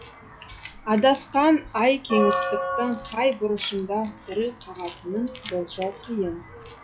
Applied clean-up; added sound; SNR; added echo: classical method log-MMSE.